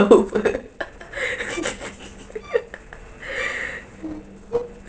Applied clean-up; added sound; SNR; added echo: neural separator model SepFormer DNS4.